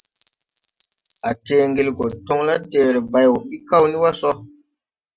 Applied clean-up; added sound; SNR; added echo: neural mask model RNNoise.